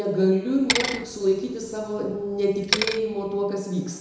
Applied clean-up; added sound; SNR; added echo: none; Bicycle; 6 dB; reverberation time 1.0 s.